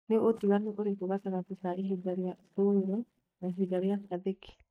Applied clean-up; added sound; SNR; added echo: neural mask model DeepFilterNet 3.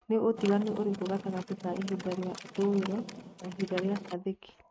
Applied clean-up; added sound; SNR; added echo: neural mask model RNNoise.